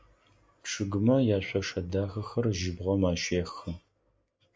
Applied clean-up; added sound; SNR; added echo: none; none; none; none.